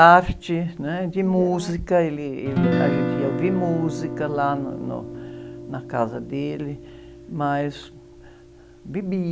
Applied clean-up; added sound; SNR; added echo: none; Guitar; 7 dB; none.